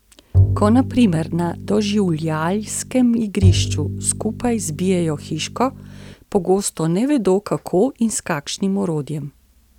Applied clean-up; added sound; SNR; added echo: none; Bowed string instrument; 3 dB; none.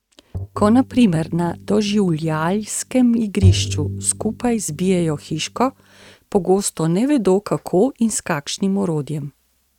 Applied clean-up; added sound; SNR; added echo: neural mask model RNNoise.